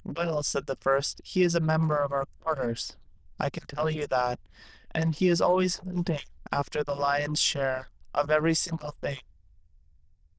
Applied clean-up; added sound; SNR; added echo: neural diffusion model UNIVERSE++.